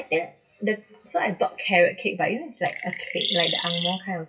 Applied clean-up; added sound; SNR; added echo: classical method WPE with log-MMSE.